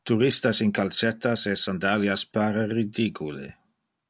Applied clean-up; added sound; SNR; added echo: none; none; none; none.